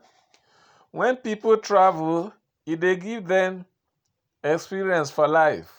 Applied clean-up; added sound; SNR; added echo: none; none; none; none.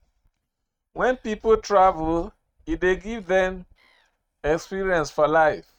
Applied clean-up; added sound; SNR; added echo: neural mask model RNNoise.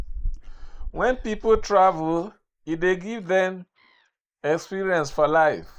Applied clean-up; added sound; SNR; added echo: neural mask model Resemble Enhance denoiser.